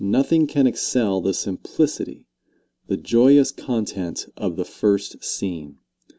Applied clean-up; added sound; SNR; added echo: none; none; none; none.